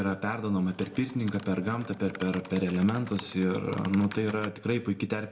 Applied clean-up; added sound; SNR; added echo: none; Typing; 16 dB; reverberation time 0.6 s.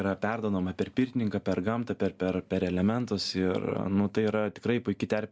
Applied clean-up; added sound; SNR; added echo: none; none; none; none.